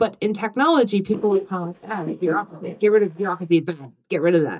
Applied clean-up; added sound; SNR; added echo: neural mask model DeepFilterNet 3.